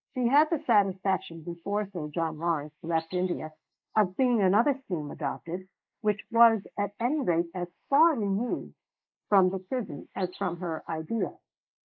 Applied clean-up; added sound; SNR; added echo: neural mask model Resemble Enhance denoiser.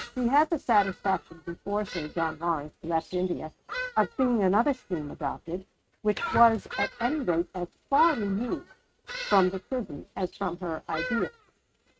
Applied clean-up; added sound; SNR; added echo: neural mask model RNNoise.